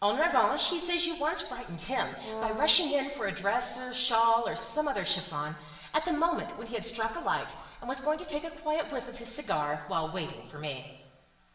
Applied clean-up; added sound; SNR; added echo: none; Brass instrument; 8 dB; reverberation time 1.1 s.